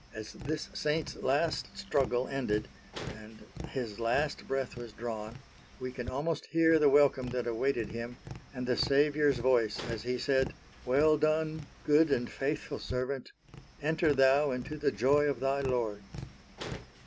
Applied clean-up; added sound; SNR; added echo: none; Tap; 14 dB; none.